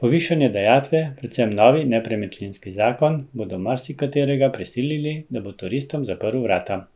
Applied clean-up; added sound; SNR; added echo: none; none; none; none.